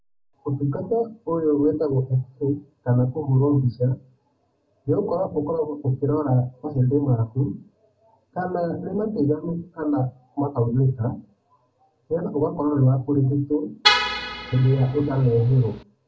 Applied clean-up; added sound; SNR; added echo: none; Vehicle horn, car horn, honking; 3 dB; reverberation time 0.2 s.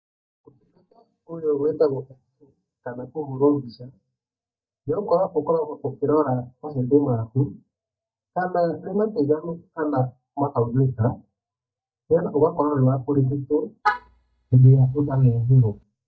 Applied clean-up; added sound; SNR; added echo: neural mask model DeepFilterNet 3.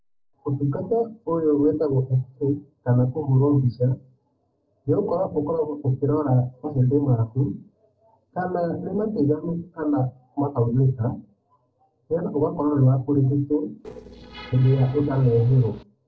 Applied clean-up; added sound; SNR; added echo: neural separator model SepFormer DNS4.